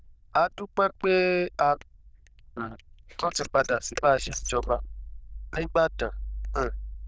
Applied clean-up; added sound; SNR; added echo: neural diffusion model UNIVERSE++.